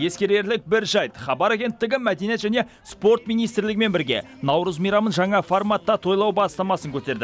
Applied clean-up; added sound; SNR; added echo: none; none; none; none.